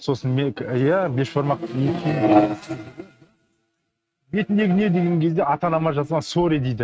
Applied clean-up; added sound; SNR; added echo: neural mask model RNNoise.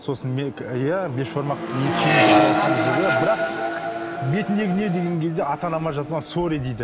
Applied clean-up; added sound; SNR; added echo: none; Accelerating, revving, vroom; 0 dB; none.